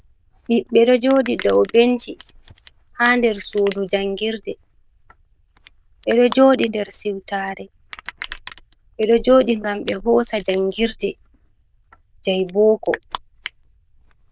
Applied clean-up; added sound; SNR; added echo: neural diffusion model UNIVERSE++.